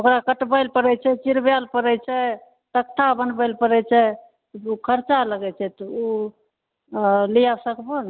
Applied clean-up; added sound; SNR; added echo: none; none; none; none.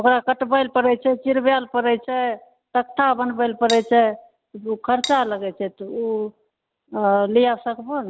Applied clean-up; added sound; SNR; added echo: none; Cutlery, silverware; 13 dB; none.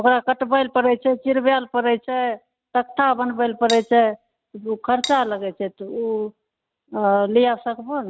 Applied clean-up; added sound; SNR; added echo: neural mask model RNNoise.